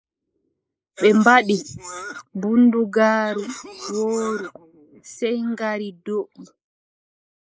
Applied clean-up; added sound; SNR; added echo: neural mask model Resemble Enhance denoiser.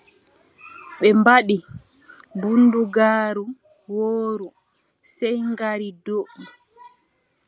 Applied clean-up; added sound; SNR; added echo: none; none; none; none.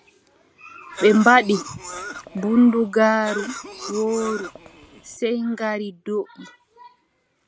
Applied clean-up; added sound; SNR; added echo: none; Cough; 13 dB; none.